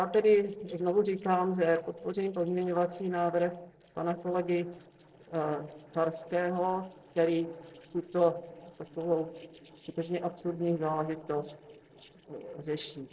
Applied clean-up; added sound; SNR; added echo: neural separator model SepFormer DNS4.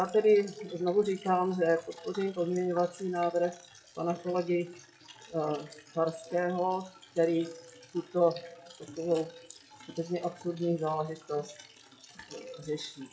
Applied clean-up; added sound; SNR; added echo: classical method WPE with log-MMSE.